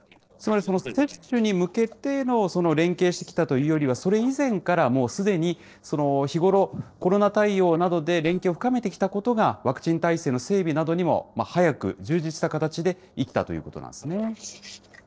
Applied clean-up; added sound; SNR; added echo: neural separator model SepFormer DNS4.